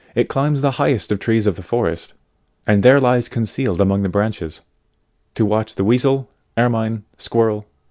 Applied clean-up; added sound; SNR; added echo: none; none; none; none.